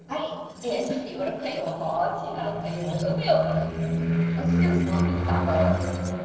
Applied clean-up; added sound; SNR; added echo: neural separator model SepFormer DNS4.